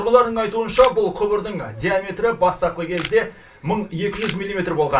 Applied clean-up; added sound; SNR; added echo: none; Camera; 17 dB; reverberation time 0.3 s.